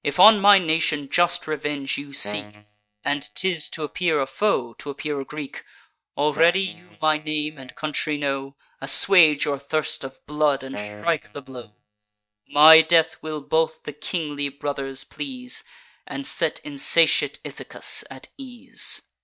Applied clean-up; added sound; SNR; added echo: neural mask model DeepFilterNet 3.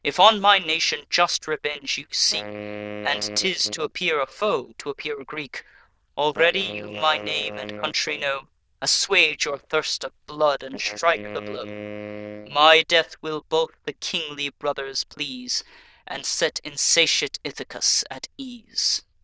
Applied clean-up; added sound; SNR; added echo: neural diffusion model UNIVERSE++.